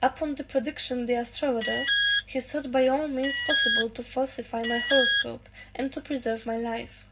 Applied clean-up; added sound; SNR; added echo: none; Alarm; -2 dB; reverberation time 0.4 s.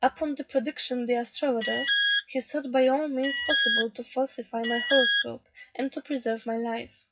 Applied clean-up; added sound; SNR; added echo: classical method WPE with log-MMSE.